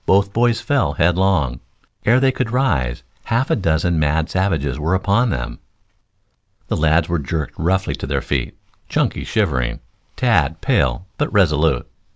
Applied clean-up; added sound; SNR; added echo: none; none; none; none.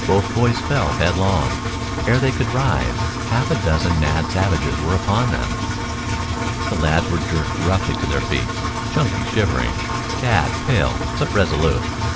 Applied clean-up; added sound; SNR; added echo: none; Engine; 2 dB; none.